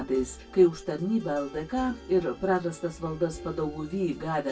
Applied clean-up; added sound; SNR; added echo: none; none; none; reverberation time 0.1 s.